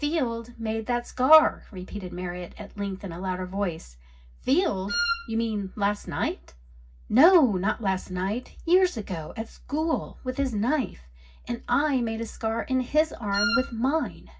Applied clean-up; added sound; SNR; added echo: none; Wind instrument, woodwind instrument; 3 dB; reverberation time 0.4 s.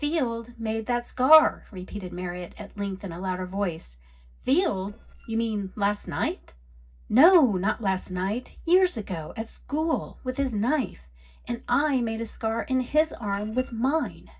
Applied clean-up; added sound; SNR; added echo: neural separator model SepFormer DNS4.